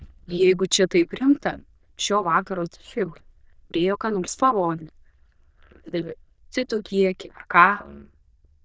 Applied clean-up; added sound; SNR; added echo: neural diffusion model UNIVERSE++.